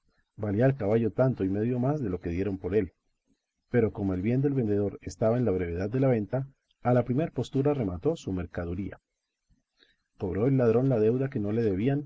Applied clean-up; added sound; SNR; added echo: none; none; none; none.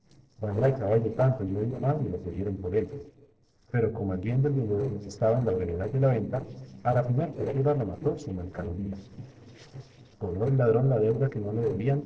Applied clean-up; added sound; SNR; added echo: neural separator model SepFormer DNS4.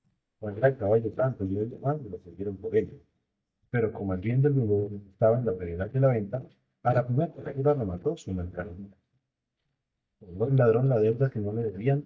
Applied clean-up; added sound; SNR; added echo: neural mask model DeepFilterNet 3.